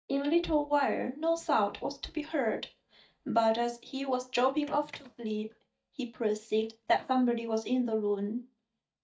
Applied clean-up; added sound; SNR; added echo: neural mask model DeepFilterNet 3.